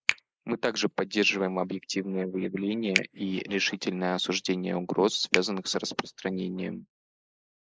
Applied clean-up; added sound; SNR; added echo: neural mask model Resemble Enhance denoiser.